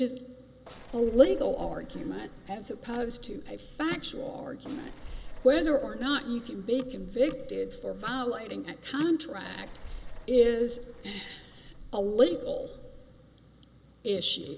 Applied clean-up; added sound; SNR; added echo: none; Bus / Engine; 14 dB; none.